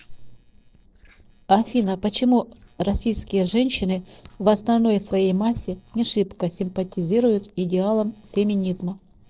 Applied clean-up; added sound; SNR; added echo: neural separator model SepFormer DNS4.